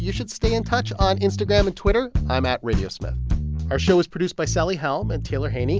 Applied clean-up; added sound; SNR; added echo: none; none; none; none.